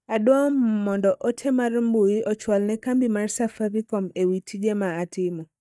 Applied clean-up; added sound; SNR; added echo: neural mask model DeepFilterNet 3.